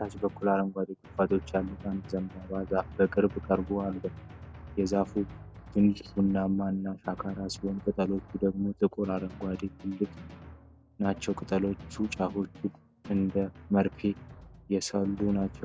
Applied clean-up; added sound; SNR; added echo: none; Drum; 15 dB; none.